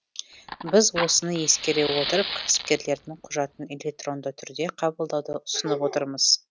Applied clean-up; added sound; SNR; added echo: none; Fire; 9 dB; none.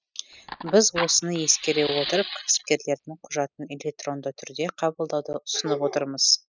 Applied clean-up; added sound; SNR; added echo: classical method spectral subtraction.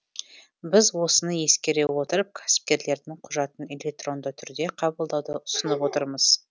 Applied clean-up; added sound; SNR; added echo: none; none; none; none.